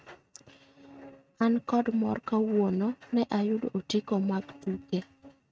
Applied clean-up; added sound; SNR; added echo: neural mask model RNNoise.